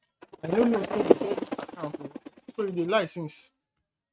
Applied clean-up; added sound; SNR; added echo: neural mask model RNNoise.